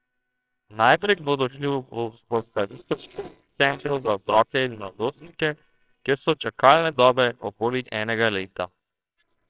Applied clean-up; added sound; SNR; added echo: neural separator model SepFormer WHAMR!.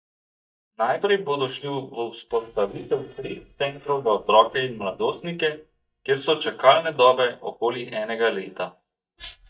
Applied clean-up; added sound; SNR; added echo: neural mask model DeepFilterNet 3.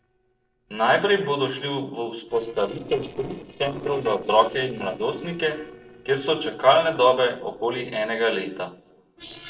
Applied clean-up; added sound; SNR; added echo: neural separator model SepFormer DNS4.